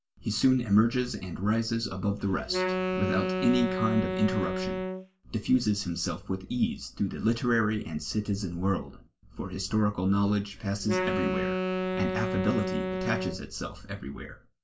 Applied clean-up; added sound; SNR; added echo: none; Wind instrument, woodwind instrument; 2 dB; reverberation time 0.2 s.